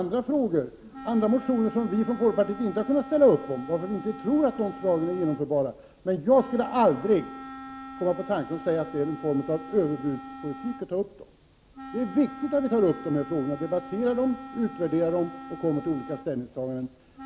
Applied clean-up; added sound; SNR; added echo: none; Wind instrument, woodwind instrument; 15 dB; none.